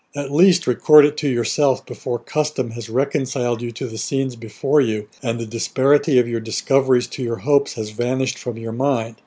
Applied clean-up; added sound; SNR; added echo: none; none; none; none.